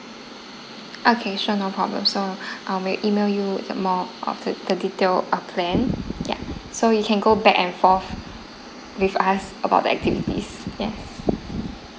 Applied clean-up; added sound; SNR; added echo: none; none; none; none.